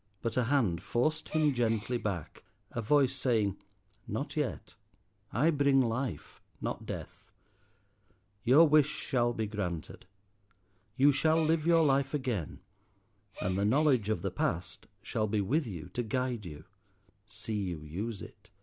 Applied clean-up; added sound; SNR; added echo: none; Gasp; 17 dB; none.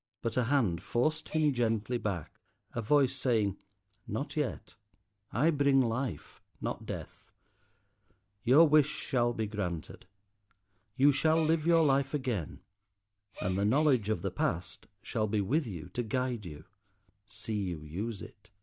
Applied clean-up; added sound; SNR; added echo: neural mask model DeepFilterNet 3.